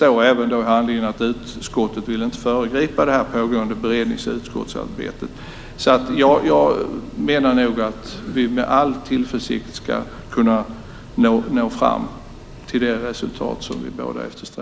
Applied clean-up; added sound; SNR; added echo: none; Mechanical fan; 18 dB; none.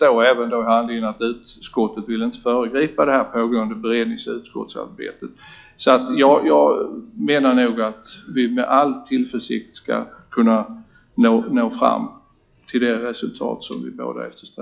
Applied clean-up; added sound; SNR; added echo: classical method log-MMSE.